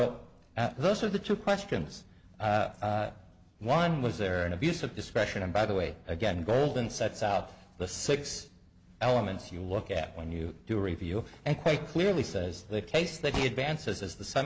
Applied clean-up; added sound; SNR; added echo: none; none; none; none.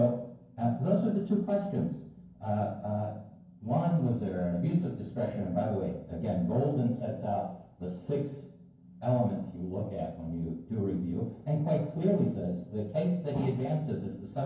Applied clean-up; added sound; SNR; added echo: none; none; none; reverberation time 0.9 s.